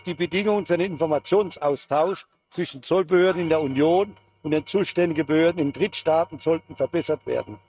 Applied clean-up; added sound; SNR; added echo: neural mask model RNNoise.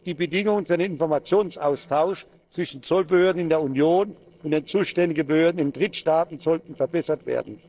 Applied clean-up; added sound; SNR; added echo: neural separator model SepFormer DNS4.